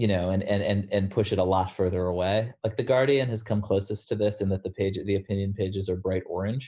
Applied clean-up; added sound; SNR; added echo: none; none; none; none.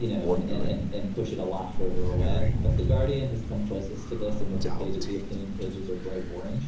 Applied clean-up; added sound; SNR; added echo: none; Crow; -5 dB; reverberation time 0.7 s.